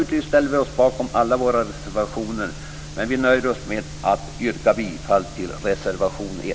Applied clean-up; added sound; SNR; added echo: none; none; none; none.